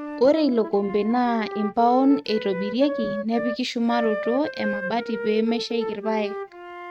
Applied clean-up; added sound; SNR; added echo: neural mask model RNNoise.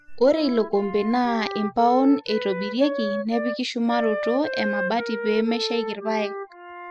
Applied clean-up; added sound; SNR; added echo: classical method spectral subtraction.